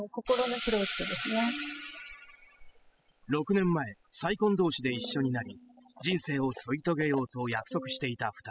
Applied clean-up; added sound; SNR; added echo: classical method spectral subtraction.